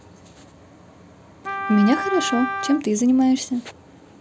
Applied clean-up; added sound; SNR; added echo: none; Wind instrument, woodwind instrument; 7 dB; none.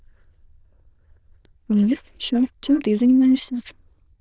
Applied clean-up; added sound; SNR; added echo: neural diffusion model UNIVERSE++.